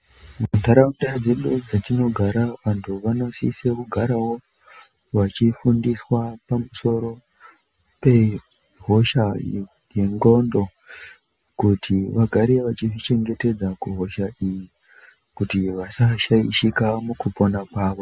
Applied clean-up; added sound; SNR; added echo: none; none; none; none.